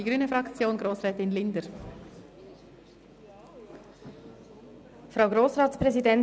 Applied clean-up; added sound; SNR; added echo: none; none; none; none.